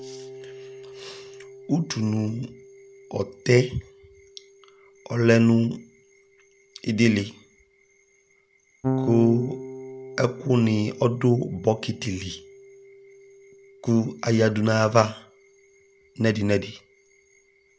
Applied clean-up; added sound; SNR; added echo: none; Electric guitar / Bass guitar; 14 dB; none.